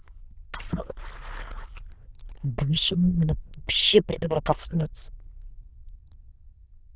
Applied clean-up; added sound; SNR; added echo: neural diffusion model UNIVERSE++.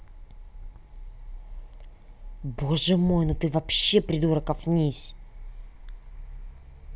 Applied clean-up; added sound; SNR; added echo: none; none; none; none.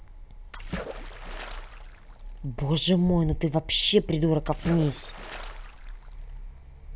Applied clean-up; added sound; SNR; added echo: none; Splash, splatter; 13 dB; none.